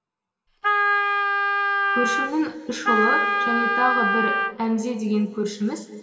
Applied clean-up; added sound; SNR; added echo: none; Wind instrument, woodwind instrument; -4 dB; reverberation time 2.2 s.